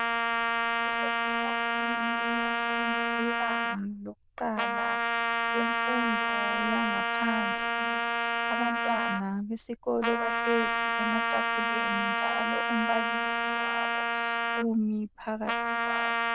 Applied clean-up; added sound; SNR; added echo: neural diffusion model UNIVERSE++.